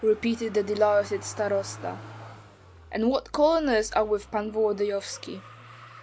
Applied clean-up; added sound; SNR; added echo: none; Motor vehicle (road); 18 dB; none.